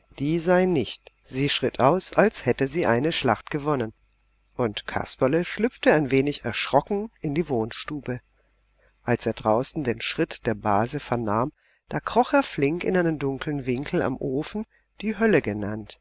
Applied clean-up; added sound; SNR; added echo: none; none; none; none.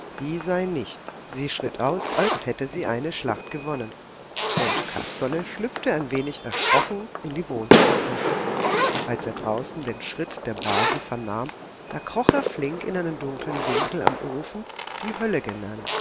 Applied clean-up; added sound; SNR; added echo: none; Zipper (clothing) + Fireworks; -3 dB; none.